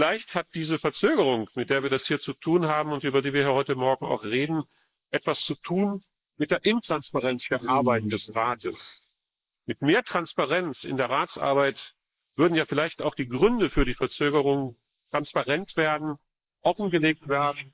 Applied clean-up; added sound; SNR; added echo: neural mask model Resemble Enhance denoiser.